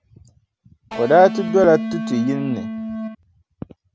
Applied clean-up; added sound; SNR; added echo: none; Electric guitar; 6 dB; none.